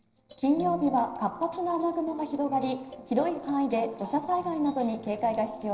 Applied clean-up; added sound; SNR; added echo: neural separator model SepFormer DNS4.